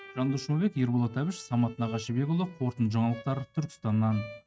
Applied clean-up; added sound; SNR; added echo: neural mask model RNNoise.